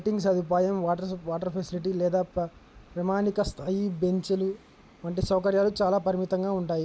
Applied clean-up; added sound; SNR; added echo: none; none; none; none.